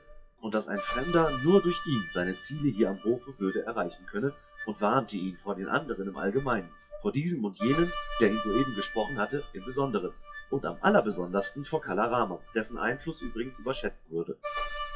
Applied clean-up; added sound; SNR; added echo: classical method WPE with log-MMSE.